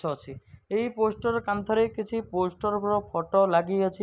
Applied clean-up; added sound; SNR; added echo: none; none; none; none.